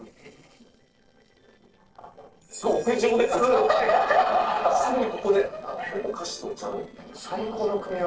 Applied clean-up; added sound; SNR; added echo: neural separator model SepFormer DNS4.